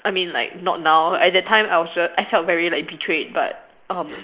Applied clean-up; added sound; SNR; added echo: neural mask model Resemble Enhance denoiser.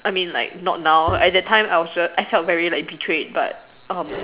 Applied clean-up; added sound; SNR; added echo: none; Bowed string instrument; 11 dB; none.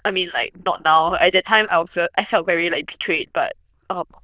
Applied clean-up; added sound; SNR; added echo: neural diffusion model UNIVERSE++.